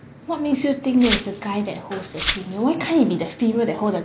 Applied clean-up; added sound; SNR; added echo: none; Glass; 4 dB; none.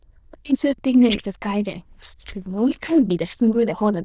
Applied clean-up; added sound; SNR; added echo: neural diffusion model UNIVERSE++.